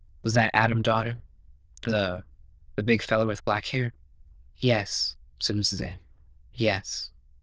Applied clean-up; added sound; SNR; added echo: neural diffusion model UNIVERSE++.